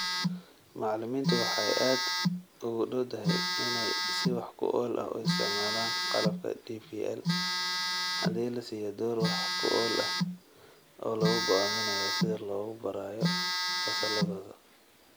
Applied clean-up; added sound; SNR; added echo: none; Telephone; -2 dB; none.